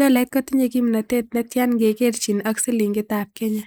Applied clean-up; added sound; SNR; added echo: neural mask model Resemble Enhance denoiser.